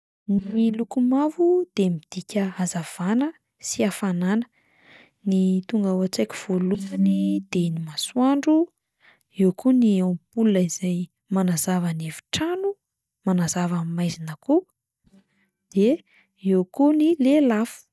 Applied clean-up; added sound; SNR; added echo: neural mask model DeepFilterNet 3.